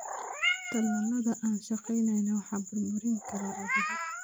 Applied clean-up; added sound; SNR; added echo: none; Meow; 5 dB; none.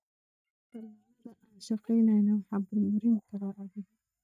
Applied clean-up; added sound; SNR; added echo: neural mask model DeepFilterNet 3.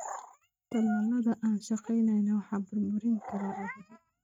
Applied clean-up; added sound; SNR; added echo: neural mask model RNNoise.